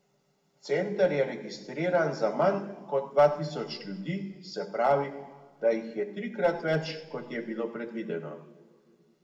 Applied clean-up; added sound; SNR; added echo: none; none; none; reverberation time 1.4 s.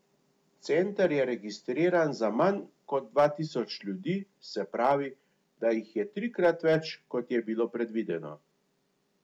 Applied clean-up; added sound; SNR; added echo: none; none; none; none.